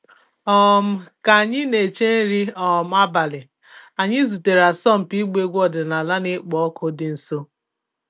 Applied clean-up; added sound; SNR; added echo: none; none; none; none.